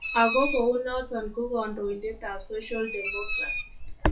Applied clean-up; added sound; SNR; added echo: classical method WPE with log-MMSE.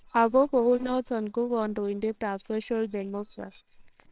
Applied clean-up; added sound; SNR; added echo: neural separator model SepFormer WHAMR!.